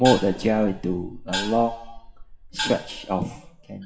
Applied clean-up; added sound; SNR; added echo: classical method WPE with log-MMSE.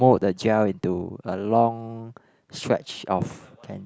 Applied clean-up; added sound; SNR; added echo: none; none; none; none.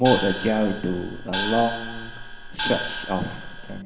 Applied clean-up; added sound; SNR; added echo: none; Gong; 5 dB; reverberation time 1.8 s.